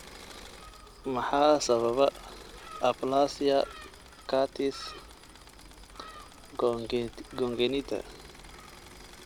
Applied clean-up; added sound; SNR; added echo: none; Engine / Mechanisms + Gull, seagull; 17 dB; none.